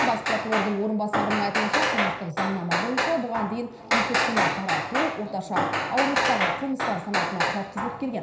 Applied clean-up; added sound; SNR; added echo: none; Hammer; -2 dB; reverberation time 0.5 s.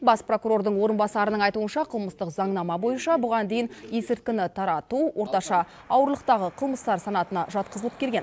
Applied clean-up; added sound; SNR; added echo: none; none; none; none.